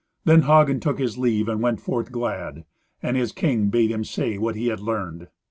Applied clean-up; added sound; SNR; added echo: none; none; none; none.